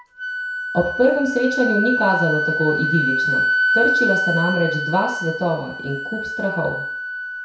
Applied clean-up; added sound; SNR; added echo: none; Wind instrument, woodwind instrument; 0 dB; reverberation time 0.6 s.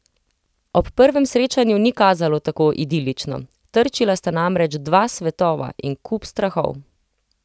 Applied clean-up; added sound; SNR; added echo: none; none; none; none.